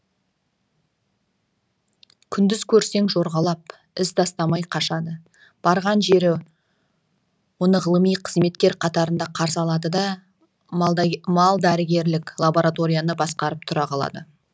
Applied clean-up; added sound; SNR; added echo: none; none; none; none.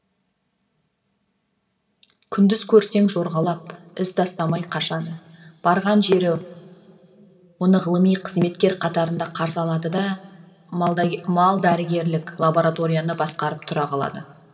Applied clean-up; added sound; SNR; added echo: none; none; none; reverberation time 1.8 s.